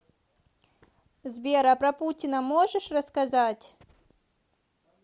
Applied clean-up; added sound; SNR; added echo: none; none; none; none.